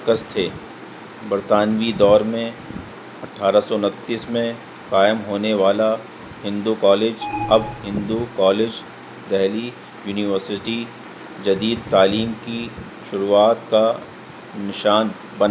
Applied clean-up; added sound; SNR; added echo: none; Alarm; 11 dB; none.